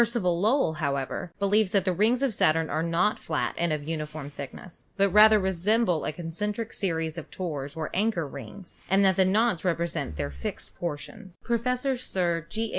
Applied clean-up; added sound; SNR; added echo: neural mask model DeepFilterNet 3.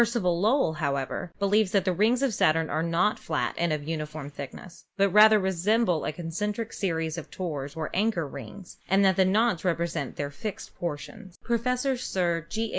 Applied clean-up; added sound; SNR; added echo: neural mask model Resemble Enhance denoiser.